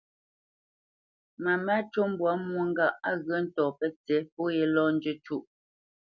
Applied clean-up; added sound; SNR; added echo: none; none; none; none.